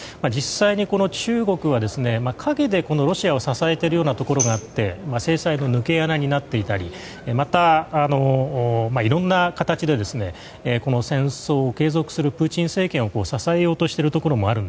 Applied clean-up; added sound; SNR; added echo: none; Tambourine; 11 dB; none.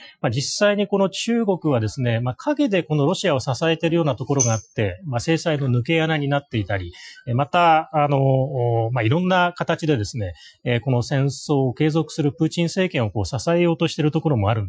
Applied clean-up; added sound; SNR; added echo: classical method Wiener filter.